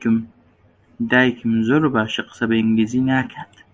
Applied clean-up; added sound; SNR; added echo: none; none; none; none.